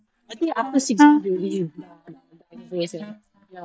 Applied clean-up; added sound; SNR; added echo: neural mask model DeepFilterNet 3.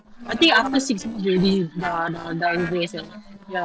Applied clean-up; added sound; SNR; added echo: neural separator model SepFormer DNS4.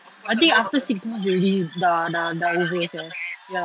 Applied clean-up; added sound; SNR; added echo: none; none; none; none.